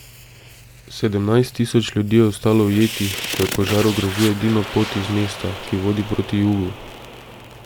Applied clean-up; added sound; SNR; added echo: none; Fire; 12 dB; none.